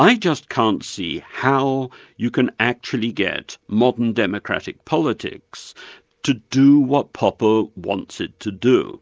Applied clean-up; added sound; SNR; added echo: none; none; none; none.